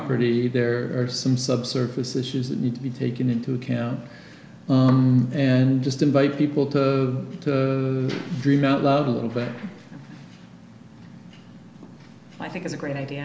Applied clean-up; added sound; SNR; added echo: none; none; none; none.